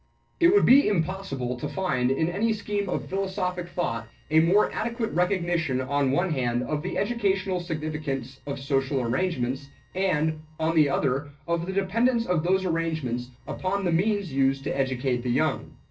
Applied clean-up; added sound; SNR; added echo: neural separator model SepFormer DNS4.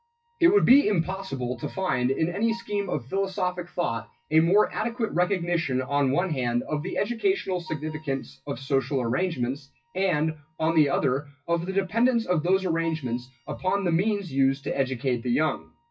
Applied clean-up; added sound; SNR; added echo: classical method WPE with log-MMSE.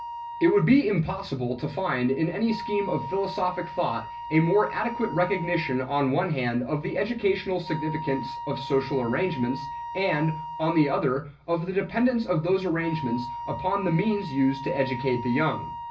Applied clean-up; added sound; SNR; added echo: none; Wind instrument, woodwind instrument; 12 dB; reverberation time 0.4 s.